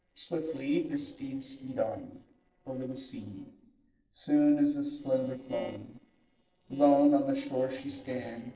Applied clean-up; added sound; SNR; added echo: neural separator model SepFormer DNS4.